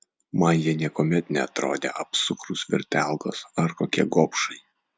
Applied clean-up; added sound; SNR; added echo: none; none; none; none.